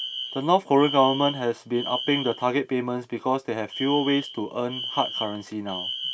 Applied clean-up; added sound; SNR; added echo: none; Alarm; 9 dB; none.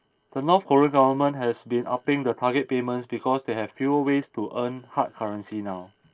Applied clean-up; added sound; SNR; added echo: neural separator model SepFormer DNS4.